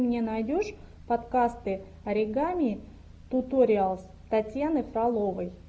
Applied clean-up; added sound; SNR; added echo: none; none; none; none.